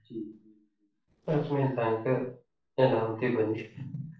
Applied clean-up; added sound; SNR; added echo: neural separator model SepFormer DNS4.